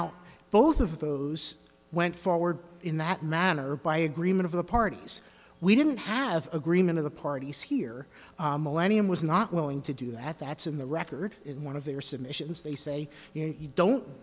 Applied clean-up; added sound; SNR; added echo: none; none; none; none.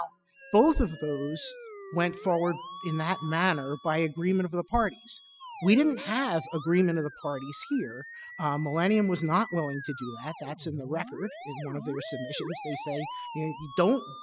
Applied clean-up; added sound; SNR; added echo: classical method spectral subtraction.